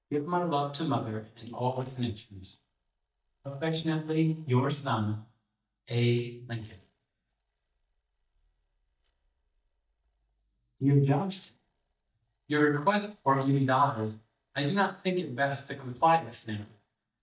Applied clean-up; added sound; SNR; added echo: neural mask model DeepFilterNet 3.